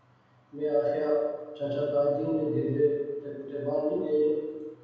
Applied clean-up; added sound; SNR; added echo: none; none; none; reverberation time 1.2 s.